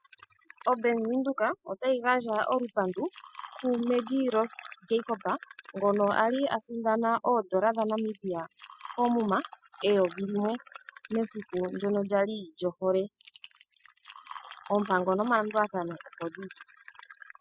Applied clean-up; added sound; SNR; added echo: classical method spectral subtraction.